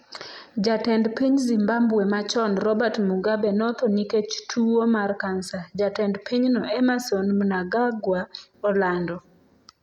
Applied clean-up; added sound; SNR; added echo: none; none; none; none.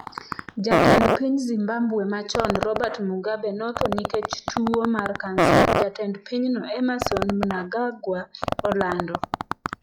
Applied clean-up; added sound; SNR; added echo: classical method log-MMSE.